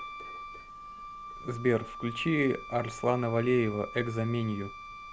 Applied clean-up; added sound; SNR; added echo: none; Wind instrument, woodwind instrument; 12 dB; none.